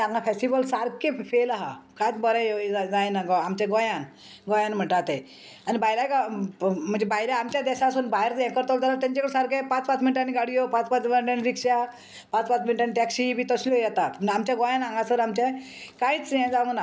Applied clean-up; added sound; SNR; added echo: none; none; none; none.